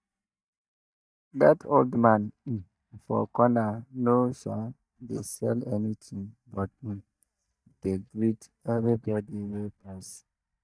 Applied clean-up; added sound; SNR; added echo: neural mask model DeepFilterNet 3.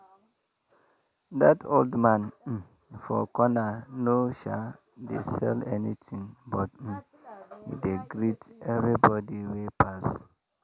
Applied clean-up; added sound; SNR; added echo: none; none; none; none.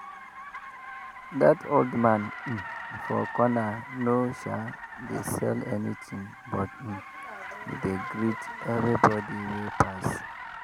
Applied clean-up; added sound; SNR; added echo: none; Car; 11 dB; none.